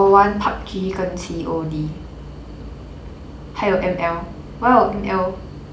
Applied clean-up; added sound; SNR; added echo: none; none; none; none.